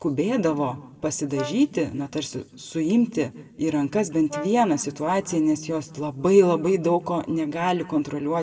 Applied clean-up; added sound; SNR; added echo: none; Brass instrument; 17 dB; reverberation time 1.1 s.